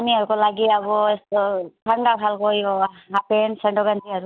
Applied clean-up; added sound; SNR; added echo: none; none; none; none.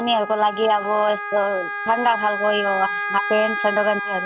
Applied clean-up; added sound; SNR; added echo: none; Wind instrument, woodwind instrument; 5 dB; none.